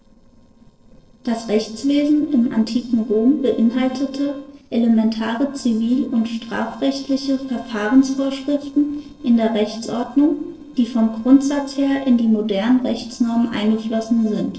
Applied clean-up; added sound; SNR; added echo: neural separator model SepFormer DNS4.